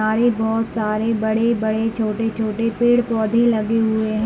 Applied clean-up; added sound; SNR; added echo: none; none; none; none.